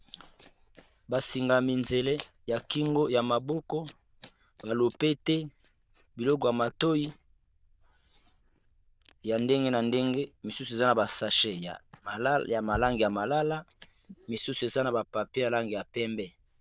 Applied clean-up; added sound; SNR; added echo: neural diffusion model UNIVERSE++.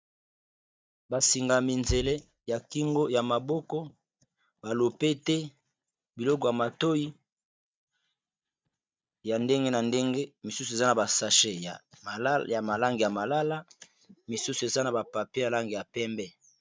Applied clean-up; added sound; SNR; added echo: neural mask model DeepFilterNet 3.